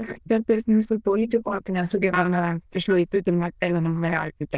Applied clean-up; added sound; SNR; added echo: neural diffusion model UNIVERSE++.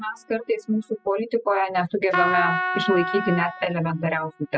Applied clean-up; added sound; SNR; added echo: classical method spectral subtraction.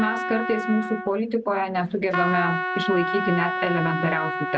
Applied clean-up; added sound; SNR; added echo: none; Trumpet; 4 dB; none.